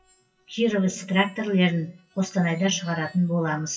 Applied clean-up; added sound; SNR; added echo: classical method WPE with log-MMSE.